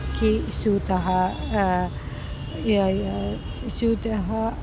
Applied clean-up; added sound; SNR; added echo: none; none; none; none.